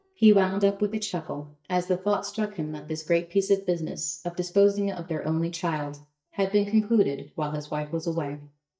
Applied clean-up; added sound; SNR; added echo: neural mask model DeepFilterNet 3.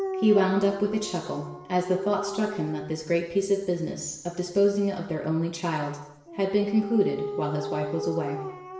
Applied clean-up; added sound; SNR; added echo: none; Dog; 11 dB; reverberation time 0.9 s.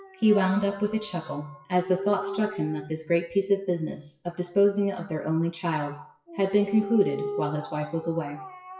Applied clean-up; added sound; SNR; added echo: classical method WPE with log-MMSE.